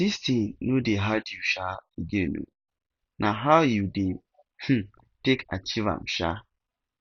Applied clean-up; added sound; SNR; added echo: none; none; none; none.